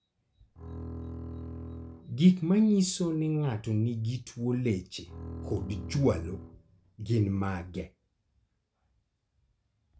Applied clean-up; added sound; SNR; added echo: none; Bowed string instrument; 11 dB; none.